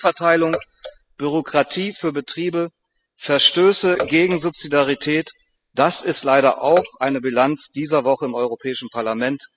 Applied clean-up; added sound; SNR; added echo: classical method spectral subtraction.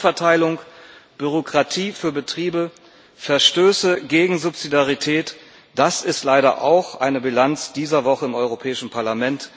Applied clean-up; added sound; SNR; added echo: none; none; none; none.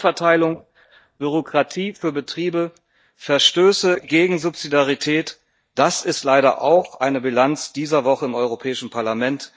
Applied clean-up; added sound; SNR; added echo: neural mask model DeepFilterNet 3.